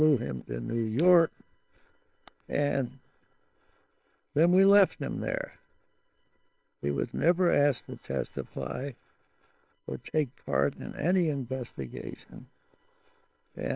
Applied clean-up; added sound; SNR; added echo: neural separator model SepFormer WHAM!.